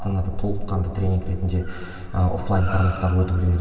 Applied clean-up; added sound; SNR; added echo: none; Car; 19 dB; reverberation time 2.4 s.